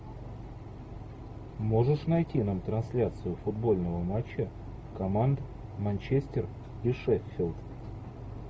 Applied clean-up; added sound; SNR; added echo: none; none; none; none.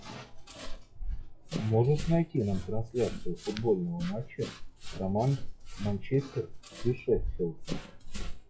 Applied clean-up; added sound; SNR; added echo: classical method log-MMSE.